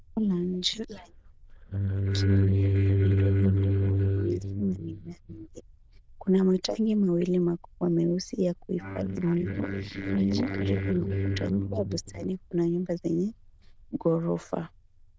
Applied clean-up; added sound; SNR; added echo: neural diffusion model UNIVERSE++.